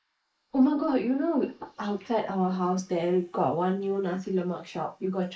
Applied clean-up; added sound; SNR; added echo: neural mask model Resemble Enhance denoiser.